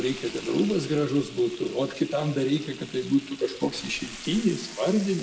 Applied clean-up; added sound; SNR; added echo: none; Frying (food); 15 dB; reverberation time 0.7 s.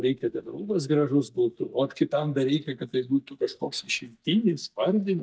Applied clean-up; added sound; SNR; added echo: neural mask model DeepFilterNet 3.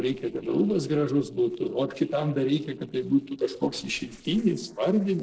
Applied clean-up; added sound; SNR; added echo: neural separator model SepFormer DNS4.